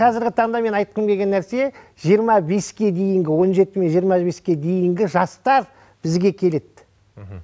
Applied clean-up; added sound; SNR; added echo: none; none; none; none.